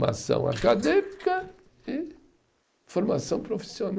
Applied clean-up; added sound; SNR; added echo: neural mask model Resemble Enhance denoiser.